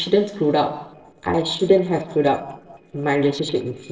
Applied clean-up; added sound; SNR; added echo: neural separator model SepFormer DNS4.